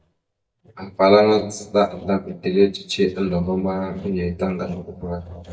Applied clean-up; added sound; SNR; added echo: neural mask model DeepFilterNet 3.